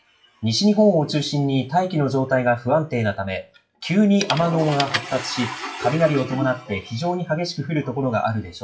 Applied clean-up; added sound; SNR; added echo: classical method WPE with log-MMSE.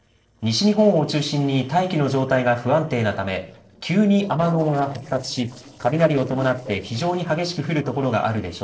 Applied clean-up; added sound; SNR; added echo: neural separator model SepFormer DNS4.